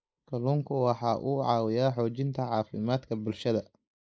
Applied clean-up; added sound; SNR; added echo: neural mask model Resemble Enhance denoiser.